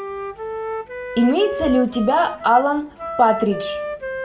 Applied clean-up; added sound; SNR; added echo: none; Wind instrument, woodwind instrument; 8 dB; reverberation time 0.3 s.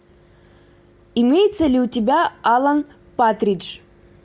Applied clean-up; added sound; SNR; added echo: none; none; none; none.